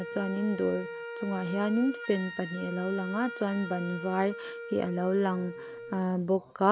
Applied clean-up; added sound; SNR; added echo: none; Wind instrument, woodwind instrument; 11 dB; none.